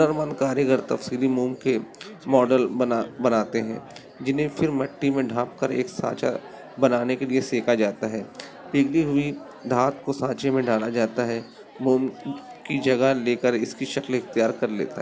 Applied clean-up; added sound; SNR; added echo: none; Chatter; 19 dB; none.